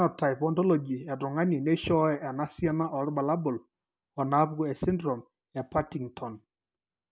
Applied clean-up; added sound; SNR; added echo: none; none; none; none.